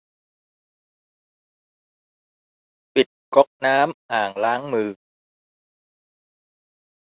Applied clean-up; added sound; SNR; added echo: none; none; none; none.